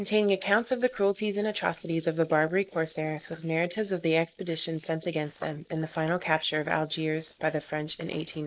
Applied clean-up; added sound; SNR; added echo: neural mask model Resemble Enhance denoiser.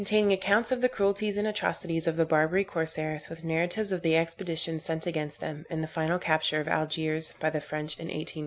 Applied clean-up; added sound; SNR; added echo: none; none; none; none.